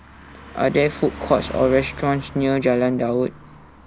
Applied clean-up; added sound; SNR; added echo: none; Car passing by; 16 dB; none.